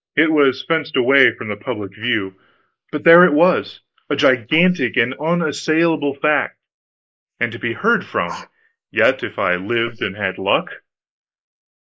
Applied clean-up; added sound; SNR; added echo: neural mask model Resemble Enhance denoiser.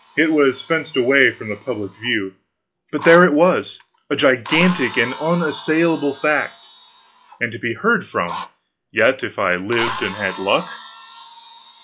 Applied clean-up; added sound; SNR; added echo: classical method log-MMSE.